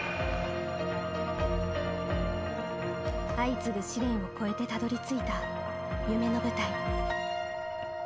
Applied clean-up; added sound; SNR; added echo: none; Wind instrument, woodwind instrument; 7 dB; none.